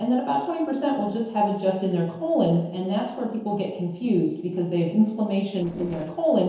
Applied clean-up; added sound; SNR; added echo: neural separator model SepFormer DNS4.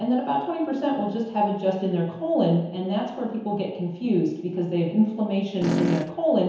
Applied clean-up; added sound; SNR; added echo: none; Fart; 1 dB; reverberation time 1.0 s.